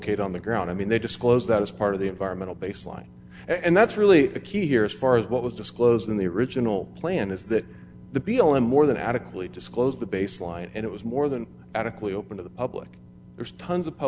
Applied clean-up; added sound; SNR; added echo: none; none; none; none.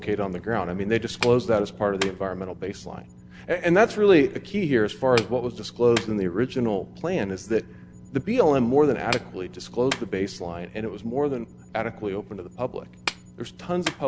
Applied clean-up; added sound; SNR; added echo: none; Clapping; 15 dB; none.